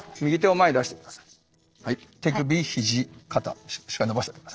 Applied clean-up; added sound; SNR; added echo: neural separator model SepFormer DNS4.